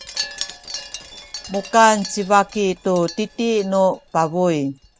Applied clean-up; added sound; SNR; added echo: none; Wind chime; 15 dB; none.